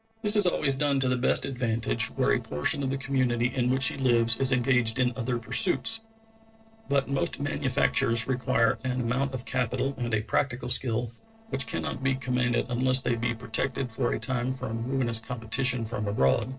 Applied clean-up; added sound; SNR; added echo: neural separator model SepFormer DNS4.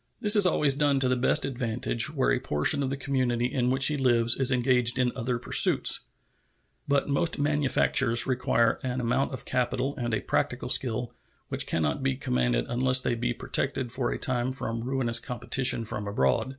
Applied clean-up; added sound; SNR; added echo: none; none; none; none.